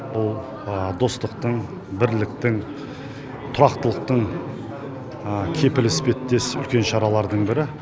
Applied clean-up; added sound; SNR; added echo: none; none; none; none.